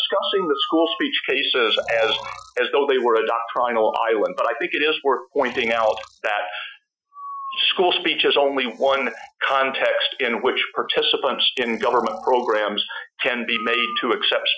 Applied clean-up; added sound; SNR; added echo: classical method Wiener filter.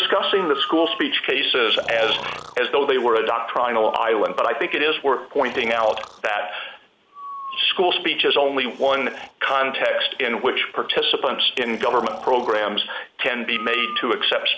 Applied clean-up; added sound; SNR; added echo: none; Breathing; 16 dB; none.